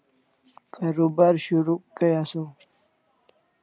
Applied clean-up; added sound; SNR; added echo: none; none; none; none.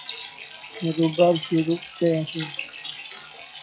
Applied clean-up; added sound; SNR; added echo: classical method log-MMSE.